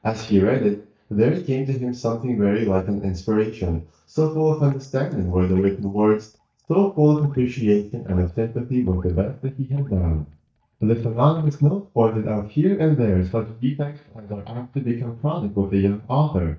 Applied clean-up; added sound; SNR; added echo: neural mask model DeepFilterNet 3.